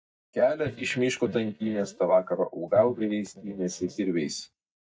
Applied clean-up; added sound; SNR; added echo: neural mask model DeepFilterNet 3.